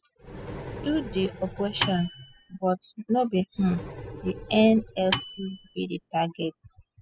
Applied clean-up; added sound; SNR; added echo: classical method spectral subtraction.